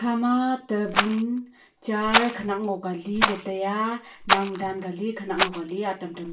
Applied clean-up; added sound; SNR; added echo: none; Rattle; 2 dB; reverberation time 0.3 s.